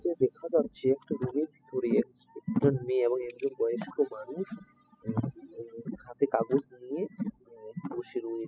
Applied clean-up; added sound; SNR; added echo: classical method spectral subtraction.